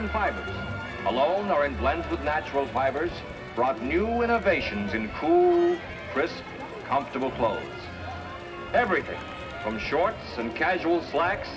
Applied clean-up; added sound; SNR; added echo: none; Crowd; 12 dB; reverberation time 0.4 s.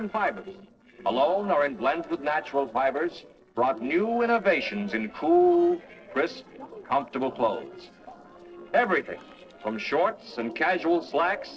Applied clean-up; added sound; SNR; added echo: neural separator model SepFormer DNS4.